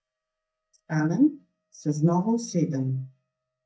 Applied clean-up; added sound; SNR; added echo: neural mask model DeepFilterNet 3.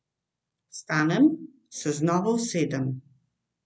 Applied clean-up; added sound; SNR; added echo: none; none; none; none.